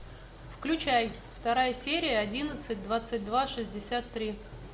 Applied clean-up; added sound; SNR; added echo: none; none; none; none.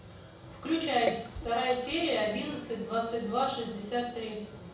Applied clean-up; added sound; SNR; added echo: none; Water / Splash, splatter; 12 dB; reverberation time 0.6 s.